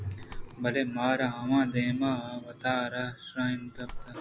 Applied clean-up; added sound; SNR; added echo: none; Bird; 8 dB; none.